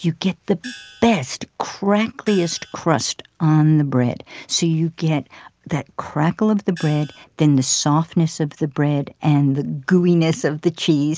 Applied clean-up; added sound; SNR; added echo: none; Gong; 19 dB; none.